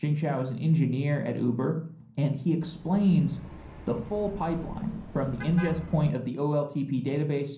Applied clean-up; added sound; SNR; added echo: none; Car passing by; 14 dB; reverberation time 0.6 s.